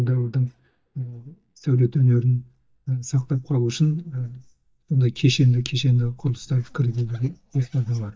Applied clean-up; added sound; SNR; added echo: neural mask model DeepFilterNet 3.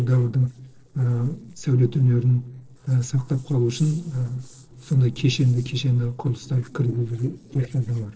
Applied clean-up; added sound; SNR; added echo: neural separator model SepFormer DNS4.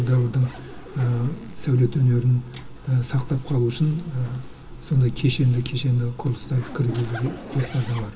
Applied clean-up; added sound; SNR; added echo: none; Zipper (clothing); 17 dB; reverberation time 0.2 s.